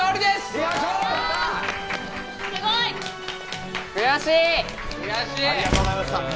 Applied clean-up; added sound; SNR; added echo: none; Slam; 10 dB; none.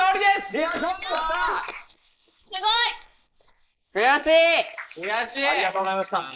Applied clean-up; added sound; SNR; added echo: neural mask model Resemble Enhance denoiser.